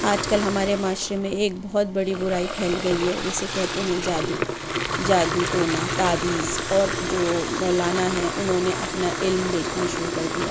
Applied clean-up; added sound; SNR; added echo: none; Fill (with liquid) / Water tap, faucet; 3 dB; none.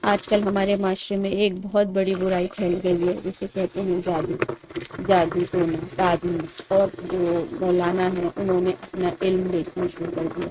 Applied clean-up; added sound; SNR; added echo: neural mask model RNNoise.